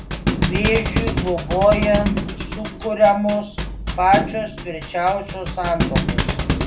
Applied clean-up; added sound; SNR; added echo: none; Thump, thud; 2 dB; reverberation time 0.3 s.